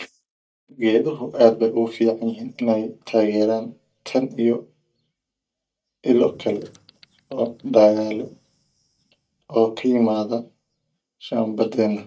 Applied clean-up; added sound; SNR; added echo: neural mask model DeepFilterNet 3.